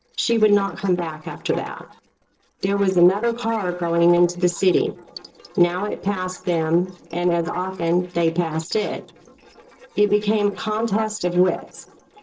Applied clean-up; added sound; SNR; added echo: neural separator model SepFormer DNS4.